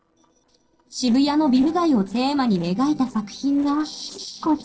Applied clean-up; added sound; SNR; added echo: neural separator model SepFormer DNS4.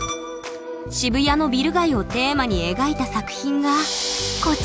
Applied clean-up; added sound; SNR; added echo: none; none; none; none.